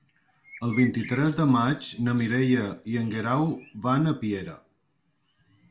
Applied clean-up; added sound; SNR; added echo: none; Bird; 17 dB; reverberation time 0.3 s.